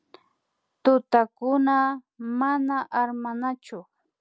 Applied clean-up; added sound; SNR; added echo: none; none; none; none.